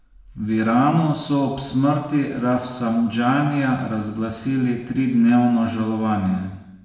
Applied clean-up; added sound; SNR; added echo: none; none; none; reverberation time 0.9 s.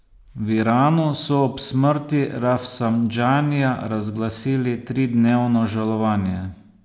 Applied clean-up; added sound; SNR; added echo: none; none; none; none.